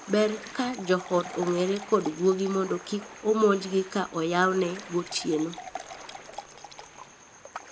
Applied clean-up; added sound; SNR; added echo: none; Ocean + Fill (with liquid) / Water; 15 dB; none.